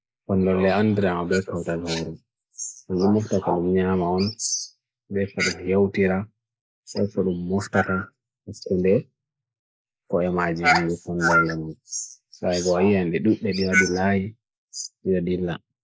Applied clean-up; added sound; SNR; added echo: neural mask model Resemble Enhance denoiser.